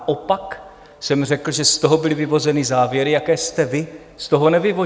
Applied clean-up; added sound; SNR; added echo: none; none; none; none.